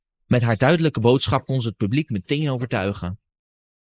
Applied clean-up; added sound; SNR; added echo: neural mask model Resemble Enhance denoiser.